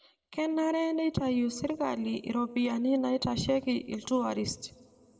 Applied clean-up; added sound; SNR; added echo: none; none; none; reverberation time 1.3 s.